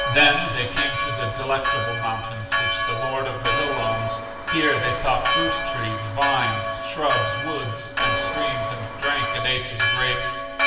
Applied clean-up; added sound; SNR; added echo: none; Church bell; 0 dB; reverberation time 1.4 s.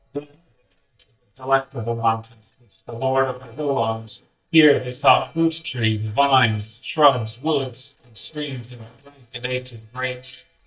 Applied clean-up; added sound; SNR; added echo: neural mask model DeepFilterNet 3.